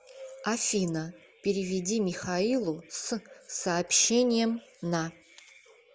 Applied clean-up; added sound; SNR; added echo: none; none; none; none.